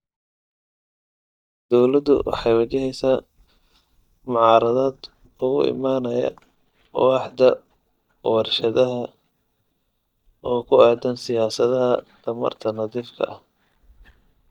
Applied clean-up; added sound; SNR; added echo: neural mask model DeepFilterNet 3.